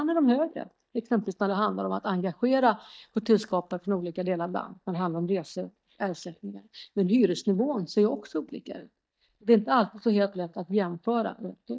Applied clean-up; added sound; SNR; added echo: neural mask model DeepFilterNet 3.